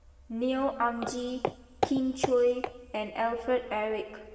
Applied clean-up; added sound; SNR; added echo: none; Walk, footsteps; 6 dB; reverberation time 2.0 s.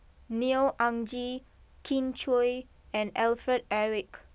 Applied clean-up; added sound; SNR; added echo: none; none; none; none.